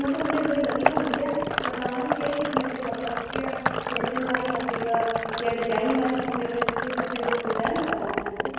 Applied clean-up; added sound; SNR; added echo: none; Sink (filling or washing); 1 dB; reverberation time 1.2 s.